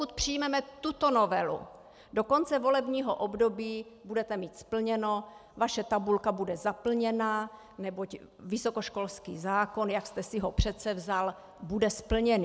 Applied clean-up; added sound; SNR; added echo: none; none; none; none.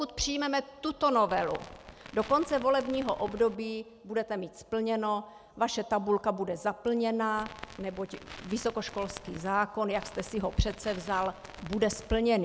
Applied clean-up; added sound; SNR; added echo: none; Crackle; 16 dB; none.